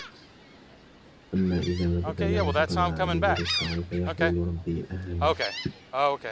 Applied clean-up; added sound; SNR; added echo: none; Gull, seagull; 1 dB; reverberation time 0.2 s.